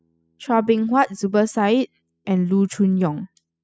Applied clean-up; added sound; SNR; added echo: classical method spectral subtraction.